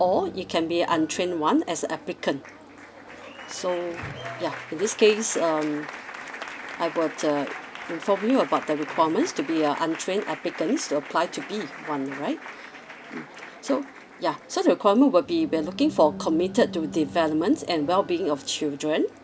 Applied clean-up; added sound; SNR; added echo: none; Applause; 14 dB; none.